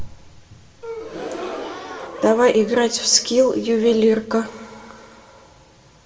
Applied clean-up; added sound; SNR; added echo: none; Gasp; 13 dB; reverberation time 1.1 s.